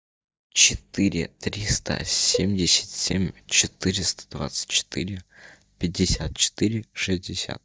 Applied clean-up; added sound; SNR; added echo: neural mask model DeepFilterNet 3.